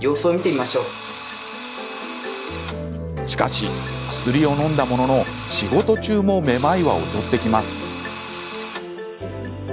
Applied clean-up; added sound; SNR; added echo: none; Drill; 13 dB; none.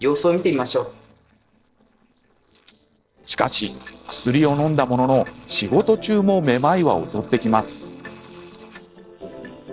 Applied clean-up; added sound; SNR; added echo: neural separator model SepFormer DNS4.